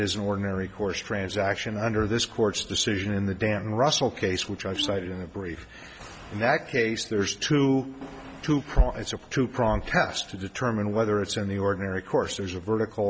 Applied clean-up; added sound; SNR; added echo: none; Brass instrument; 15 dB; none.